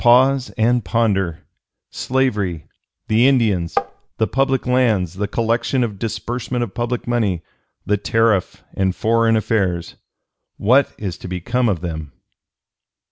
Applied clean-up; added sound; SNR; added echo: none; Tap; 4 dB; none.